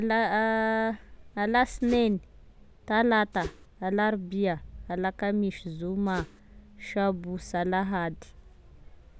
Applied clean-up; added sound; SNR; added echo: none; Whoosh, swoosh, swish; 11 dB; none.